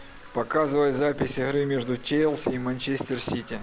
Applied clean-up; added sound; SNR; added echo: none; Bathtub (filling or washing); 18 dB; none.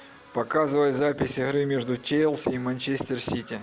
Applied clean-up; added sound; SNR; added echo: none; none; none; none.